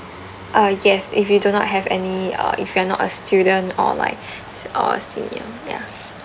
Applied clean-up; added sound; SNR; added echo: none; none; none; none.